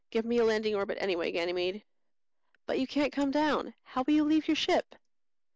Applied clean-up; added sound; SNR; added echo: none; none; none; none.